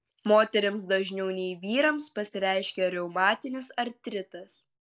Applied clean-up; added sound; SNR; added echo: neural mask model Resemble Enhance denoiser.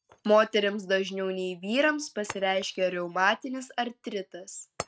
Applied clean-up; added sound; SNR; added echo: neural mask model RNNoise.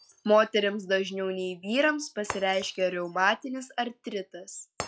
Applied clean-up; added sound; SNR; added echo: classical method log-MMSE.